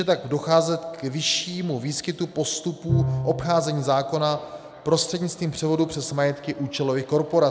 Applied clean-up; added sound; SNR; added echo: none; Bowed string instrument; 10 dB; none.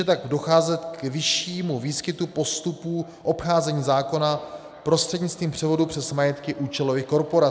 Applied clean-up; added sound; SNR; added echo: none; none; none; none.